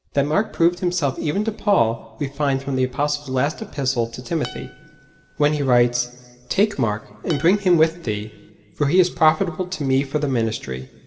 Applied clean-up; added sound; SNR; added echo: none; Acoustic guitar; 19 dB; reverberation time 1.3 s.